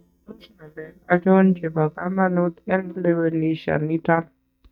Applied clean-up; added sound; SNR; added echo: neural mask model DeepFilterNet 3.